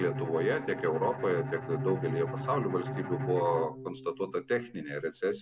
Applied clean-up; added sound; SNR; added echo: none; Bowed string instrument; 6 dB; none.